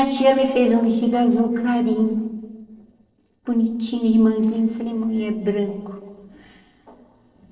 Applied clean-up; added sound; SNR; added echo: neural separator model SepFormer DNS4.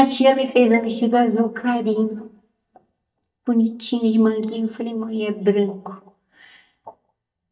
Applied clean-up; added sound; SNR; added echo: neural mask model DeepFilterNet 3.